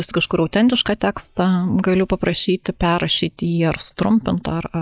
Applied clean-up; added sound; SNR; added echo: none; none; none; none.